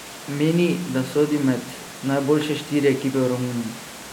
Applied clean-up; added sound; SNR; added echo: none; Water; 15 dB; none.